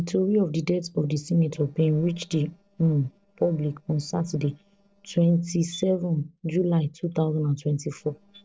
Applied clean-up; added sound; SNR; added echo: neural separator model SepFormer DNS4.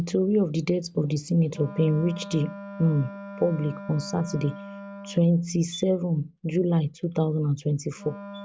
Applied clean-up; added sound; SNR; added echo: none; Wind instrument, woodwind instrument; 16 dB; none.